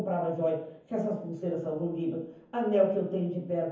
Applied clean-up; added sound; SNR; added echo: none; none; none; reverberation time 0.7 s.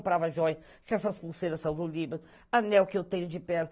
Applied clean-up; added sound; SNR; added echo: none; none; none; none.